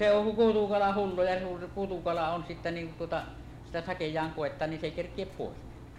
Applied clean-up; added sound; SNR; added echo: none; Engine; 16 dB; none.